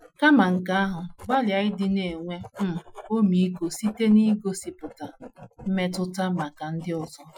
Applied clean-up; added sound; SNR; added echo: classical method Wiener filter.